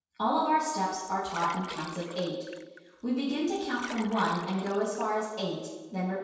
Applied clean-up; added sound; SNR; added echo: none; Liquid; 14 dB; reverberation time 1.2 s.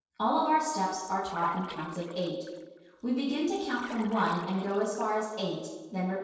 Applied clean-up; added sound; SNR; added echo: neural separator model SepFormer DNS4.